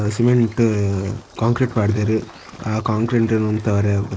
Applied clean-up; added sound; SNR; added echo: neural mask model Resemble Enhance denoiser.